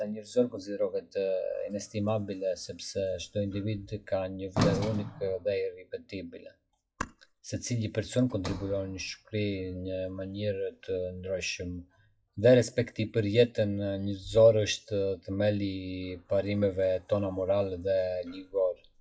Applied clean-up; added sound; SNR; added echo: classical method WPE with log-MMSE.